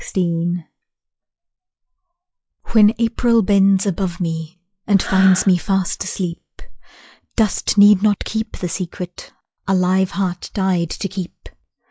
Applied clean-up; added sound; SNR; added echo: classical method log-MMSE.